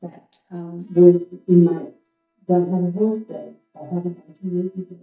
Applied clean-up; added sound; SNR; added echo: neural mask model DeepFilterNet 3.